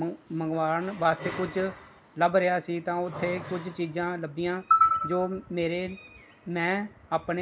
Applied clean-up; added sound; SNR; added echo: none; none; none; none.